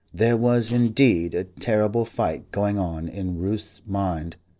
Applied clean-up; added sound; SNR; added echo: neural separator model SepFormer DNS4.